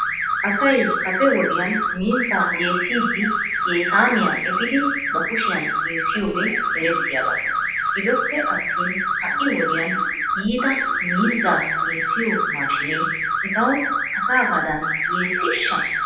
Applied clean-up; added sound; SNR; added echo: none; Alarm / Car; -1 dB; reverberation time 0.8 s.